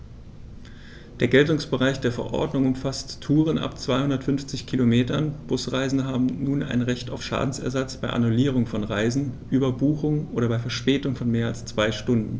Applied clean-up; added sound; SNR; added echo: none; none; none; none.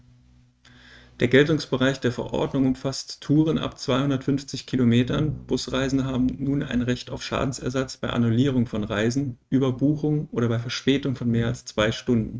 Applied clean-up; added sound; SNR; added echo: neural mask model RNNoise.